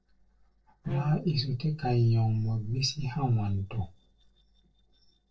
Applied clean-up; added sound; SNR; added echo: neural separator model SepFormer DNS4.